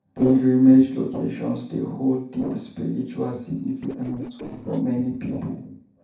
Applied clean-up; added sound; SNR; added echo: neural separator model SepFormer DNS4.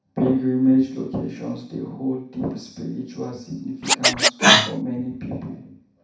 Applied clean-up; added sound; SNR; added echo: none; Scratching (performance technique); -4 dB; reverberation time 0.6 s.